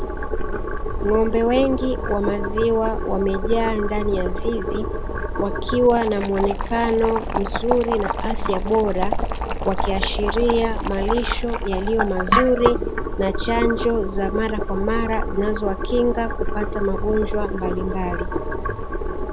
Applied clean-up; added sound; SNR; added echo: none; Boiling; 1 dB; none.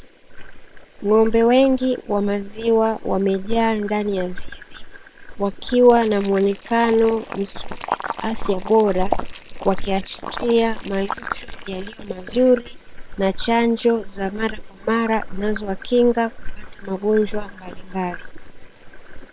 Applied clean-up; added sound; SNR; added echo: neural separator model SepFormer WHAM!.